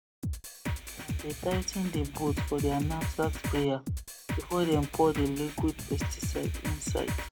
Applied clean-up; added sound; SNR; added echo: none; Drum kit; 2 dB; none.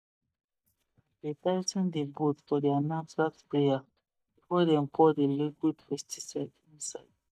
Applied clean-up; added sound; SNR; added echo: neural mask model DeepFilterNet 3.